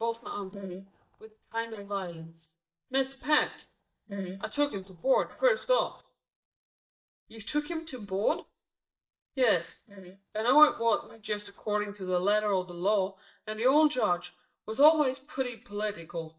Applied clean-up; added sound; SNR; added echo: neural mask model DeepFilterNet 3.